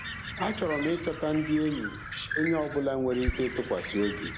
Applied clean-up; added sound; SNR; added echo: none; Bird; 6 dB; none.